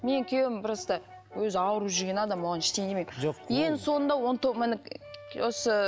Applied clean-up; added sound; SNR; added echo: none; Brass instrument; 18 dB; none.